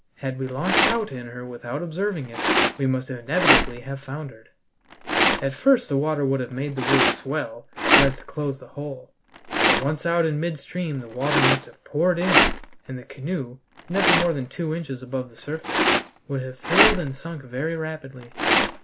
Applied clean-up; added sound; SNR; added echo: none; Rattle; -1 dB; none.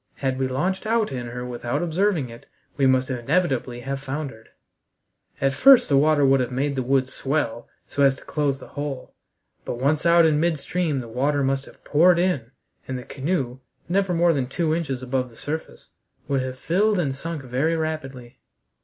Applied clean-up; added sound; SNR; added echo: none; none; none; none.